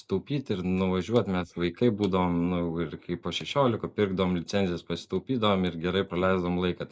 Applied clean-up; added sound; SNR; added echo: neural mask model Resemble Enhance denoiser.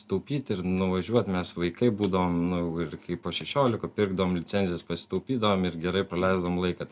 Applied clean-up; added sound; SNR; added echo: none; none; none; none.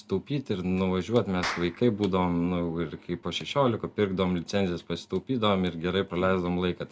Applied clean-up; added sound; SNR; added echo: none; Clapping; 15 dB; none.